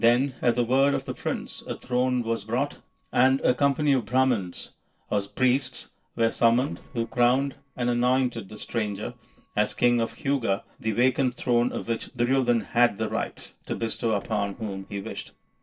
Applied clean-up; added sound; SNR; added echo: neural separator model SepFormer DNS4.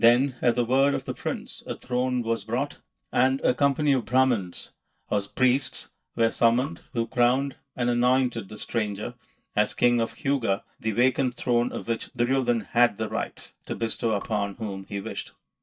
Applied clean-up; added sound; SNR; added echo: neural mask model DeepFilterNet 3.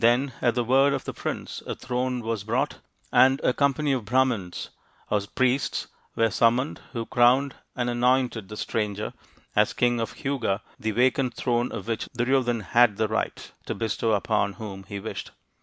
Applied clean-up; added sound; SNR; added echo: none; none; none; none.